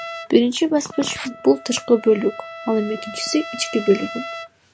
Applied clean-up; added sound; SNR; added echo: none; Trumpet; 14 dB; none.